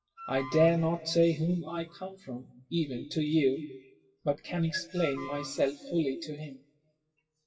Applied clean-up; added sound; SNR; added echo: classical method WPE with log-MMSE.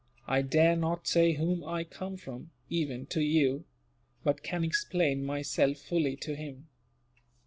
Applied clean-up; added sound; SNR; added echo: none; none; none; none.